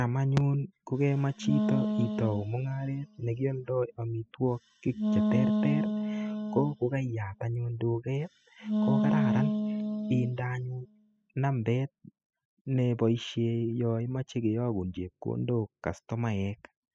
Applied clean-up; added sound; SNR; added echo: classical method spectral subtraction.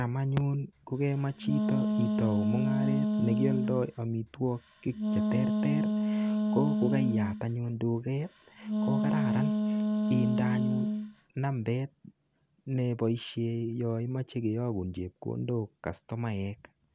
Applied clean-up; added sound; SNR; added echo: none; Wind instrument, woodwind instrument; -2 dB; none.